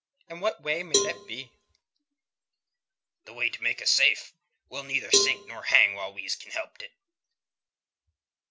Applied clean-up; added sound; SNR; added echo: none; Cowbell; 3 dB; none.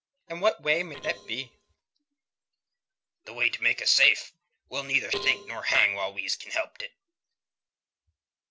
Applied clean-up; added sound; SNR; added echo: neural separator model SepFormer DNS4.